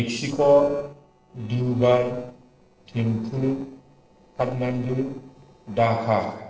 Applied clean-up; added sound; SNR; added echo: neural separator model SepFormer DNS4.